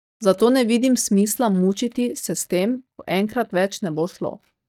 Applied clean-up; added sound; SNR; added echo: neural mask model DeepFilterNet 3.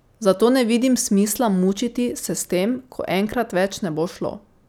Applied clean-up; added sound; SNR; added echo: none; none; none; none.